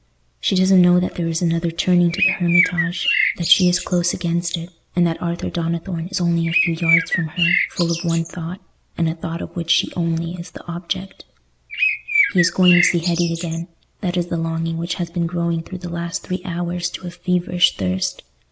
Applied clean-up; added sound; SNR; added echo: neural mask model Resemble Enhance denoiser.